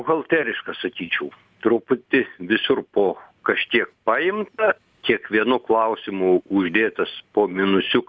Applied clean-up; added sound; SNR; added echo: none; none; none; none.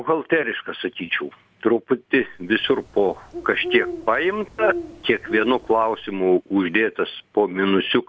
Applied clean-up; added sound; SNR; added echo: none; Bird; 11 dB; none.